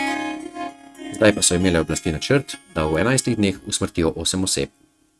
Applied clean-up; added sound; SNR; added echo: neural mask model RNNoise.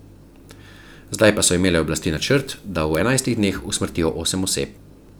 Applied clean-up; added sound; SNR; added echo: none; none; none; none.